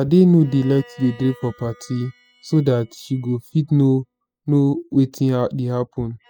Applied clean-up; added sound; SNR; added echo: classical method spectral subtraction.